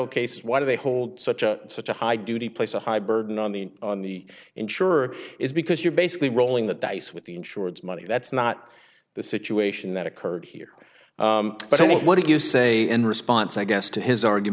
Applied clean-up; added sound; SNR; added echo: none; none; none; none.